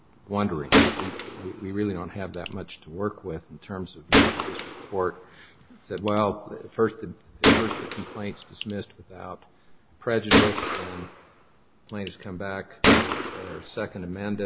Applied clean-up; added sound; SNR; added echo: none; Gunshot, gunfire; -5 dB; none.